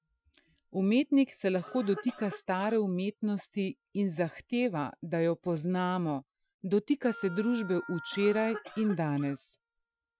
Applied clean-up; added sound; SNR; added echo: classical method Wiener filter.